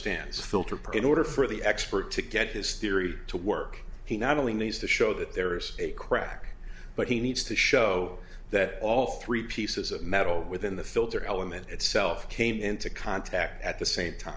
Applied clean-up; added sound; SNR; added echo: none; none; none; none.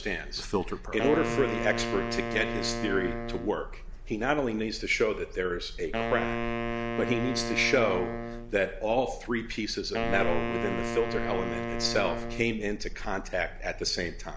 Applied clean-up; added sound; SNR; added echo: none; Wind instrument, woodwind instrument; 4 dB; none.